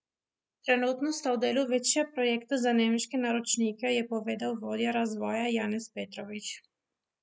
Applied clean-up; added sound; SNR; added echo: none; none; none; none.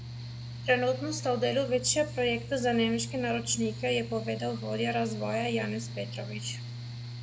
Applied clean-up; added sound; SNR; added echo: none; Mechanical fan; 9 dB; reverberation time 0.8 s.